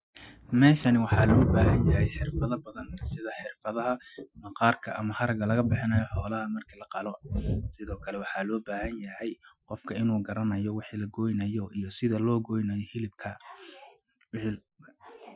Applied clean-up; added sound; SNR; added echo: classical method Wiener filter.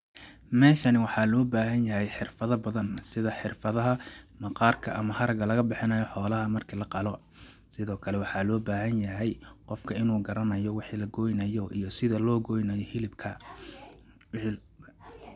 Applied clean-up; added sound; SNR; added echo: none; none; none; none.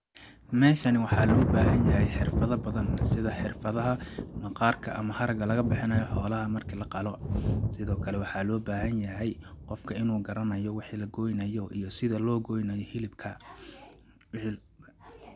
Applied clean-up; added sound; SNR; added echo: none; Thunder; 2 dB; none.